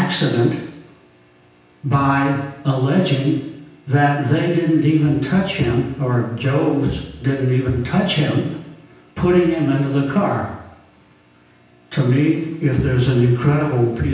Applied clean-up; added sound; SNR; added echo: none; none; none; reverberation time 0.9 s.